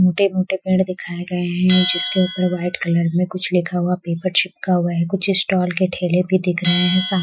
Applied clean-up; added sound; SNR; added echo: classical method Wiener filter.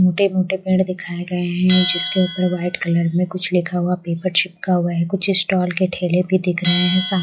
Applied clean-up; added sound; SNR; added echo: classical method log-MMSE.